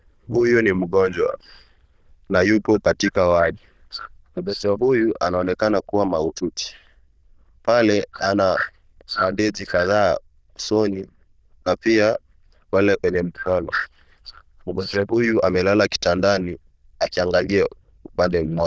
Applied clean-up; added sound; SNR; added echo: neural diffusion model UNIVERSE++.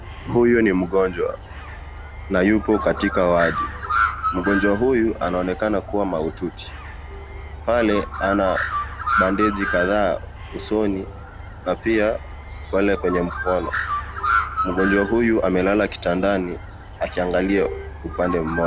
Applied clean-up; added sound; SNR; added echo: none; Bird; 6 dB; none.